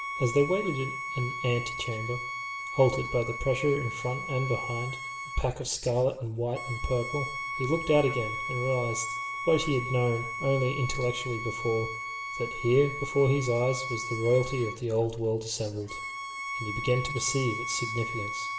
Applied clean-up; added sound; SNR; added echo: none; Bowed string instrument; 7 dB; reverberation time 0.6 s.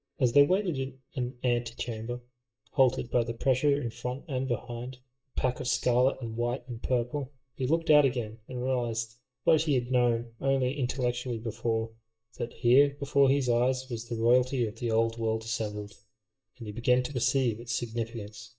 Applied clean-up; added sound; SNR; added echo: neural mask model DeepFilterNet 3.